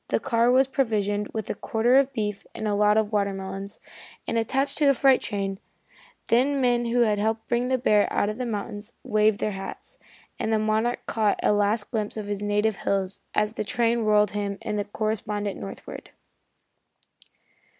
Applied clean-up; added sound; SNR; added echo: none; none; none; none.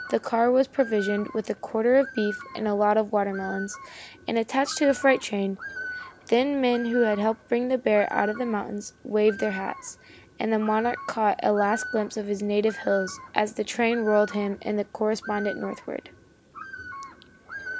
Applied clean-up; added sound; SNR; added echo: none; Bird; 14 dB; none.